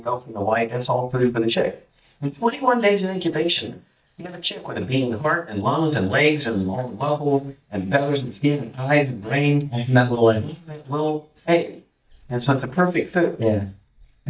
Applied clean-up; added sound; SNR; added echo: neural mask model DeepFilterNet 3.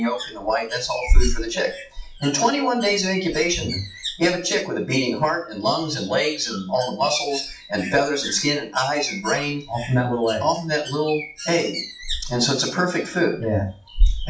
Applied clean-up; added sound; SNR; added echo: classical method WPE with log-MMSE.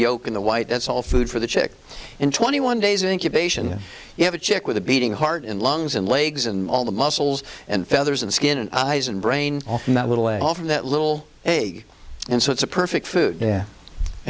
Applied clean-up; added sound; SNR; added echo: none; none; none; none.